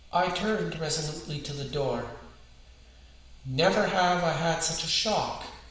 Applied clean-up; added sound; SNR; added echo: none; none; none; reverberation time 1.0 s.